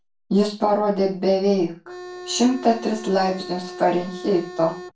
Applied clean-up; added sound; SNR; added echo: none; Organ; 14 dB; reverberation time 0.3 s.